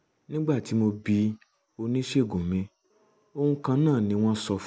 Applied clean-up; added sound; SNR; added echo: none; none; none; none.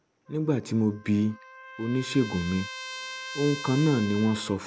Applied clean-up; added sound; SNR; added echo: none; Trumpet; 13 dB; none.